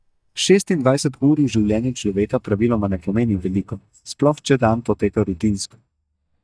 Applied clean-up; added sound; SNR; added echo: neural mask model DeepFilterNet 3.